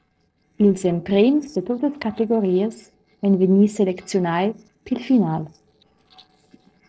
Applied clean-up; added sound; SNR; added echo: neural separator model SepFormer DNS4.